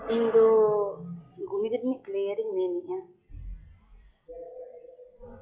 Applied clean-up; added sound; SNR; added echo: classical method log-MMSE.